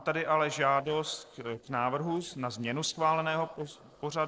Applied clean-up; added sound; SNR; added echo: neural separator model SepFormer DNS4.